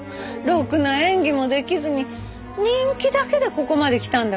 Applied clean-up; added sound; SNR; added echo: none; none; none; none.